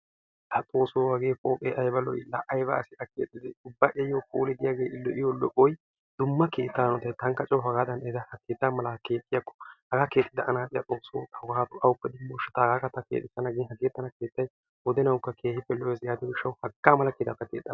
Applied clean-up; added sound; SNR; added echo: none; none; none; none.